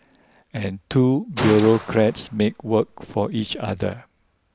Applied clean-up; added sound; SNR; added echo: none; Gunshot, gunfire; 11 dB; none.